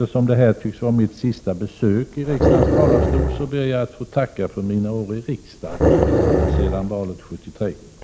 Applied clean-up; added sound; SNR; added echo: none; Growling; -5 dB; none.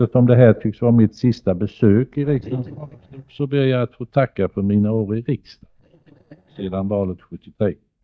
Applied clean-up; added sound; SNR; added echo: neural mask model DeepFilterNet 3.